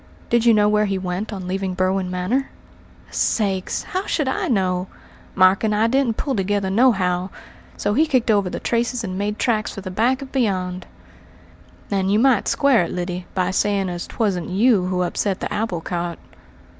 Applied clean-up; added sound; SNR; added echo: none; none; none; none.